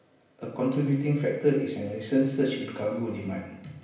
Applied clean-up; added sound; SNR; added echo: none; none; none; reverberation time 0.9 s.